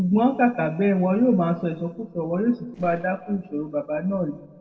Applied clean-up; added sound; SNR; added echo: neural separator model SepFormer DNS4.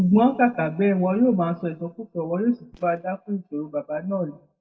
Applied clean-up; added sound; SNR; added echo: neural mask model DeepFilterNet 3.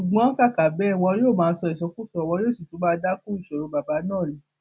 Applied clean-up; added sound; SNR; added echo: none; none; none; none.